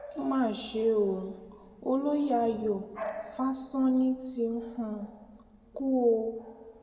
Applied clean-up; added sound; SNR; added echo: none; Bark / Bird vocalization, bird call, bird song; 17 dB; reverberation time 1.4 s.